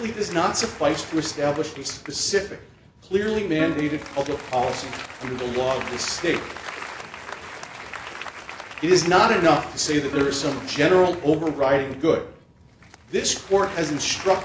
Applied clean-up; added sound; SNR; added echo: none; Plucked string instrument + Applause; 13 dB; none.